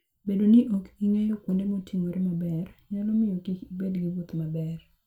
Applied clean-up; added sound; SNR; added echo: none; none; none; reverberation time 0.2 s.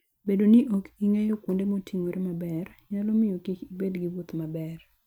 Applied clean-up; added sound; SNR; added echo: none; none; none; none.